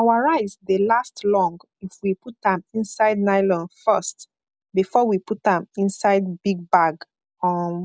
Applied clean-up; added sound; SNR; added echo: none; none; none; none.